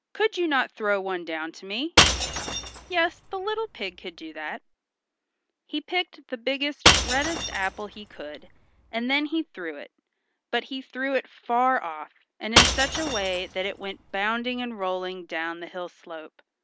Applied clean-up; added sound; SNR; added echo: none; Shatter / Crushing; -3 dB; none.